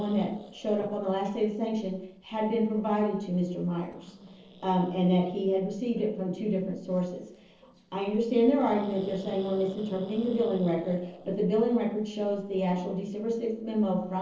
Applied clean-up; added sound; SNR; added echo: neural separator model SepFormer DNS4.